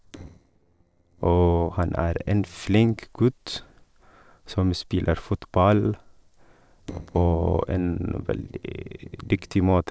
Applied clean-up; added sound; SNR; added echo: neural separator model SepFormer DNS4.